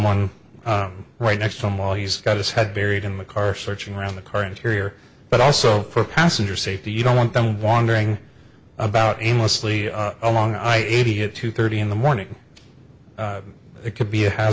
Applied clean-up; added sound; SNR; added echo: none; none; none; none.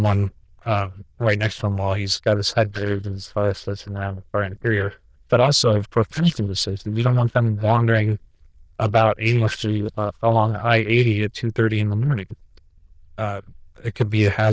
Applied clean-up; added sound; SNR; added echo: neural diffusion model UNIVERSE++.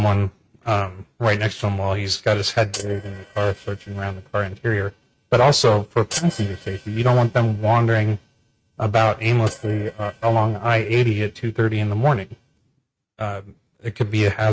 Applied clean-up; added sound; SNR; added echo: neural mask model RNNoise.